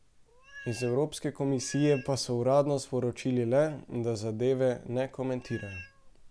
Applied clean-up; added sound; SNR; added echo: none; Meow; 19 dB; none.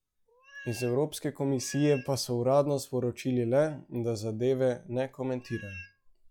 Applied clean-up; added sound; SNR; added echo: classical method log-MMSE.